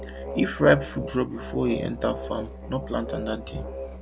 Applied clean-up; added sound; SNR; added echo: none; Musical instrument; 9 dB; none.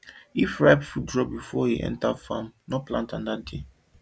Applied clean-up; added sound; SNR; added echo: none; none; none; none.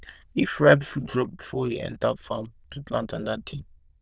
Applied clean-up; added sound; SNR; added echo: neural diffusion model UNIVERSE++.